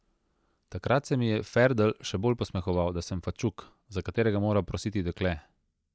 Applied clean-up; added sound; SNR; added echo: neural mask model DeepFilterNet 3.